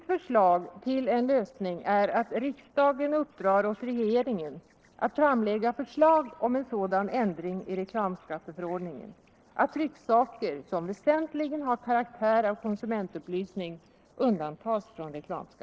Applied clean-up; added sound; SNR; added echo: neural separator model SepFormer DNS4.